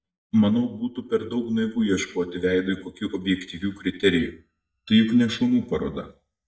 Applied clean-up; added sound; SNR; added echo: neural mask model DeepFilterNet 3.